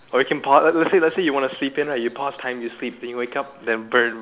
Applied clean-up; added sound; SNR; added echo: none; none; none; none.